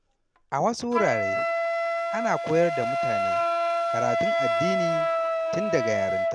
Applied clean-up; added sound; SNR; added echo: none; Wind instrument, woodwind instrument; -3 dB; none.